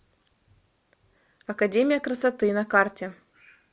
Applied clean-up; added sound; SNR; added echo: none; none; none; none.